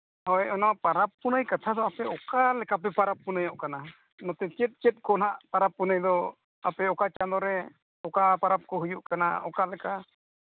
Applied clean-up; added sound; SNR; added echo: none; none; none; none.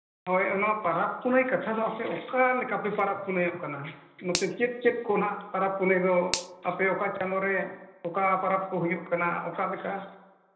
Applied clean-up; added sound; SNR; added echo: none; Finger snapping; 11 dB; reverberation time 0.8 s.